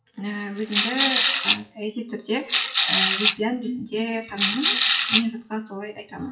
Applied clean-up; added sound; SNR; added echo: classical method WPE with log-MMSE.